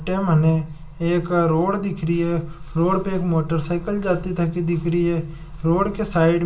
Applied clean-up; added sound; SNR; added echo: none; none; none; reverberation time 0.2 s.